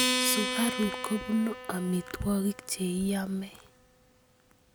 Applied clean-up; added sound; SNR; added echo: none; Acoustic guitar; 4 dB; none.